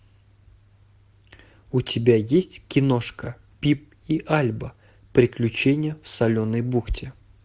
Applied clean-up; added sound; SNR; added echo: none; none; none; none.